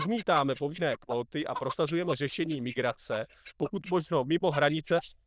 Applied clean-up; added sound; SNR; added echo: neural diffusion model UNIVERSE++.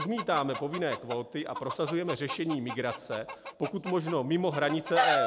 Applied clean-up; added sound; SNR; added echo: none; Chicken, rooster; 4 dB; none.